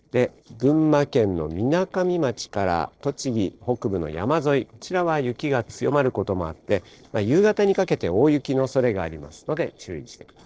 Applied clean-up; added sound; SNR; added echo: neural separator model SepFormer DNS4.